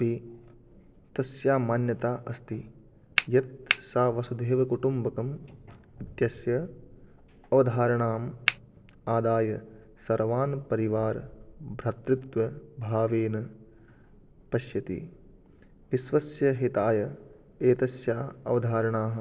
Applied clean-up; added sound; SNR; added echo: none; Finger snapping; -1 dB; none.